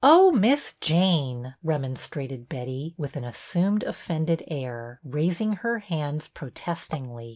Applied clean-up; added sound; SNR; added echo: neural mask model DeepFilterNet 3.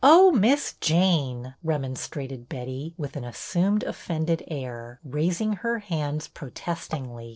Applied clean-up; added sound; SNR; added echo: neural separator model SepFormer DNS4.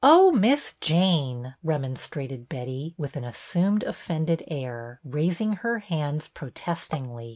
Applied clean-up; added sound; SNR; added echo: neural mask model RNNoise.